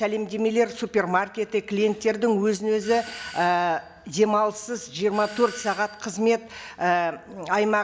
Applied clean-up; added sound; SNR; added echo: none; Doorbell; 19 dB; none.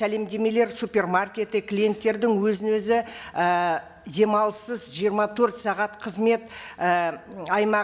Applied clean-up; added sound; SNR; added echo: none; none; none; none.